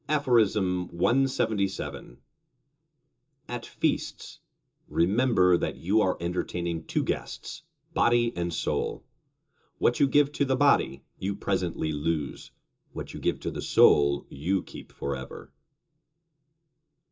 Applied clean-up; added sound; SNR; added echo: none; none; none; reverberation time 0.2 s.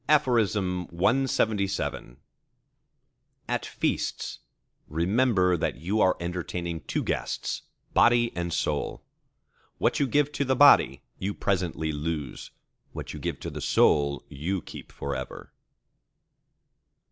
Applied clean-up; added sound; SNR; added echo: none; none; none; none.